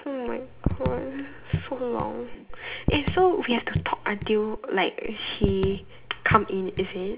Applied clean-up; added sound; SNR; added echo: none; Raindrop / Drip; 5 dB; reverberation time 0.3 s.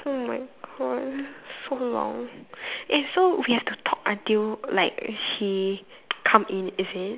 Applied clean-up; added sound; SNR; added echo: none; none; none; none.